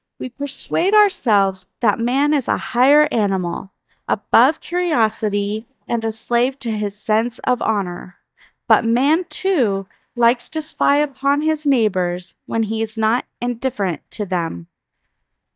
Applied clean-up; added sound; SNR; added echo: neural mask model DeepFilterNet 3.